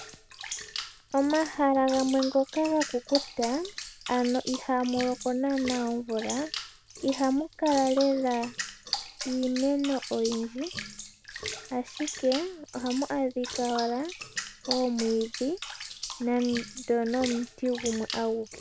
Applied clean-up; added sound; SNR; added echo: none; Bathtub (filling or washing) / Water; 11 dB; none.